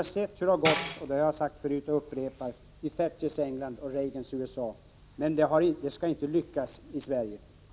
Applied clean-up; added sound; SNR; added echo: none; Tambourine; 6 dB; none.